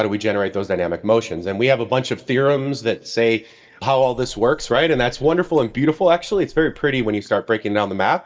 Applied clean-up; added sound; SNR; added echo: neural mask model DeepFilterNet 3.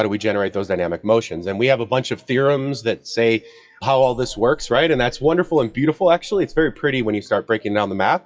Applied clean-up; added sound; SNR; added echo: classical method WPE with log-MMSE.